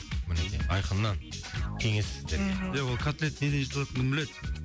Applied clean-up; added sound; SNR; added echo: none; none; none; none.